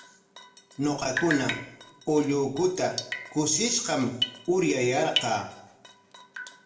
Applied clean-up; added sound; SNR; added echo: none; Drip; 9 dB; reverberation time 0.7 s.